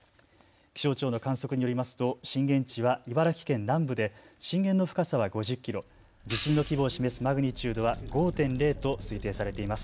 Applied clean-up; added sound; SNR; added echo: none; Hi-hat; 12 dB; none.